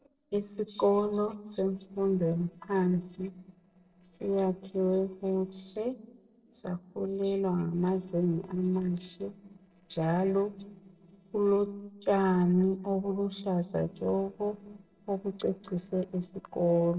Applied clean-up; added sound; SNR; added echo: neural separator model SepFormer DNS4.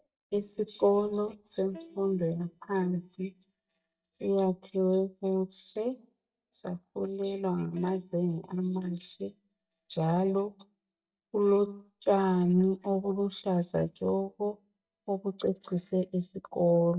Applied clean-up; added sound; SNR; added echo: neural mask model DeepFilterNet 3.